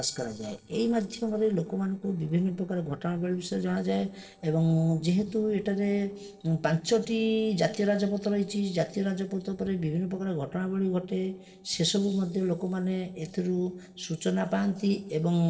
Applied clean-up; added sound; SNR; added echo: neural separator model SepFormer DNS4.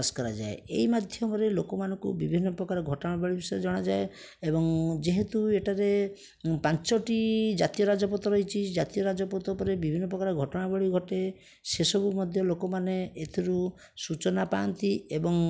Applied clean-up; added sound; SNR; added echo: none; none; none; none.